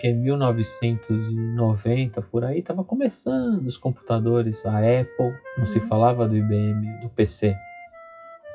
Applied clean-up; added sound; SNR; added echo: classical method WPE with log-MMSE.